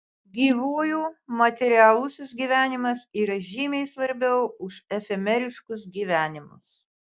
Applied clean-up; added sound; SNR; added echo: none; none; none; none.